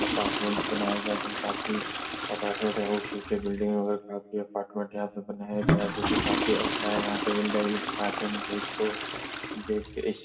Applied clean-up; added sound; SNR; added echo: none; Toilet flush / Water; 0 dB; reverberation time 1.1 s.